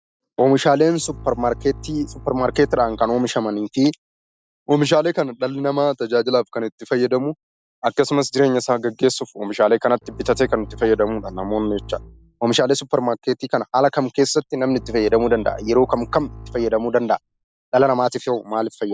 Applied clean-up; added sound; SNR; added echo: none; Bowed string instrument; 18 dB; none.